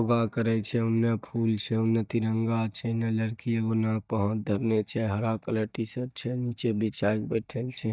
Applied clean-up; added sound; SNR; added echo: neural mask model DeepFilterNet 3.